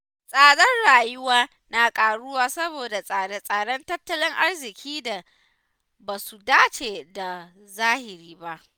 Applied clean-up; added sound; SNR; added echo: none; none; none; none.